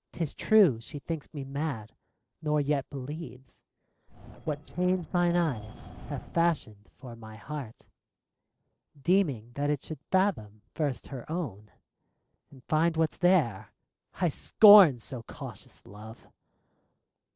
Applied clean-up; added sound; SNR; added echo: neural separator model SepFormer DNS4.